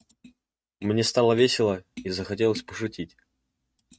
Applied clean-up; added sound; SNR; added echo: neural mask model RNNoise.